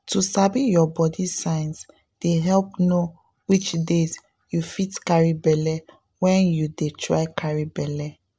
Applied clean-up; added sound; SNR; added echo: neural separator model SepFormer DNS4.